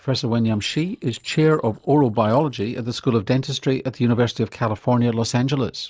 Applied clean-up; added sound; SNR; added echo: neural separator model SepFormer DNS4.